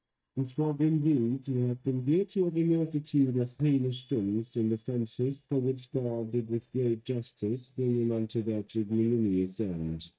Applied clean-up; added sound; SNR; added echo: neural mask model DeepFilterNet 3.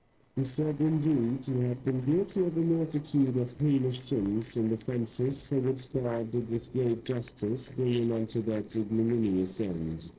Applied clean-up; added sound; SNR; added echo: neural separator model SepFormer DNS4.